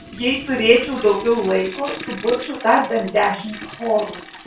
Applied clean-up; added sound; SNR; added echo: none; Toilet flush; 15 dB; reverberation time 0.3 s.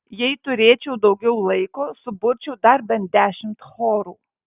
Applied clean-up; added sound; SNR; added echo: none; none; none; none.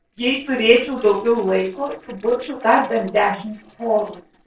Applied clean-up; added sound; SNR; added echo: neural separator model SepFormer DNS4.